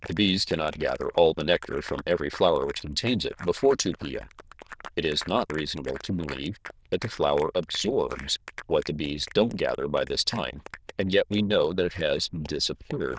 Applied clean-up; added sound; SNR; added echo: neural diffusion model UNIVERSE++.